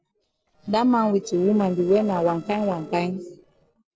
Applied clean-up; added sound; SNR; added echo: neural separator model SepFormer DNS4.